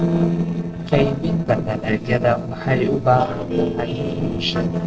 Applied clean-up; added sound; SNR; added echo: neural separator model SepFormer DNS4.